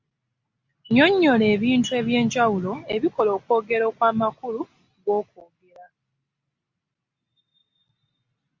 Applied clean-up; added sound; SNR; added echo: none; none; none; none.